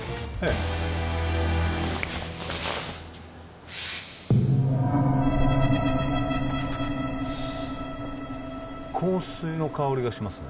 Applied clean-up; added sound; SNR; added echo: none; none; none; none.